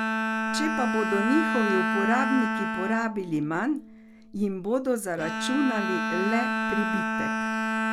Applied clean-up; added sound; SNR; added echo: none; Bowed string instrument; 0 dB; none.